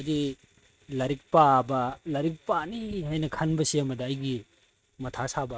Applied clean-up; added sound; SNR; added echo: neural mask model RNNoise.